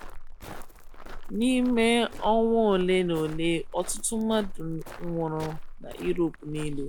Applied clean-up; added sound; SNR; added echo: none; Walk, footsteps; 9 dB; none.